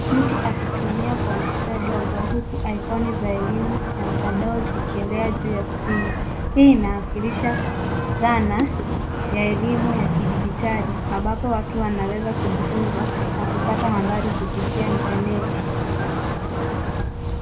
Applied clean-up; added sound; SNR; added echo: none; Wind; 0 dB; reverberation time 0.2 s.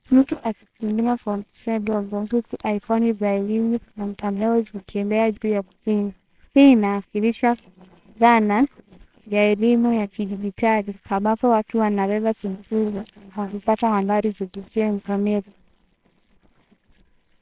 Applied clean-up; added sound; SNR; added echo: neural separator model SepFormer WHAMR!.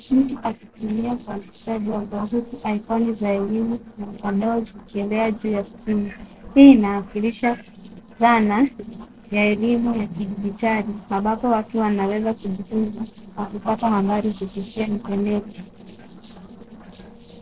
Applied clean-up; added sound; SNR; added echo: neural separator model SepFormer DNS4.